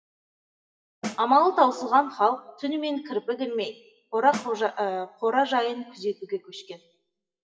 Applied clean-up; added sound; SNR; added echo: classical method WPE with log-MMSE.